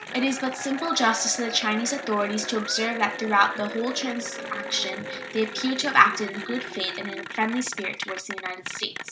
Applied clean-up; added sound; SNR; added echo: none; Applause / Cheering; 9 dB; none.